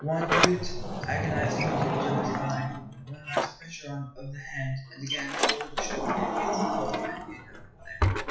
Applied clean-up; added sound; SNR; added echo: classical method WPE with log-MMSE.